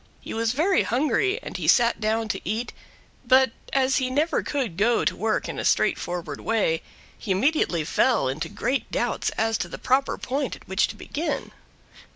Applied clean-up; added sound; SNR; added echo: none; none; none; none.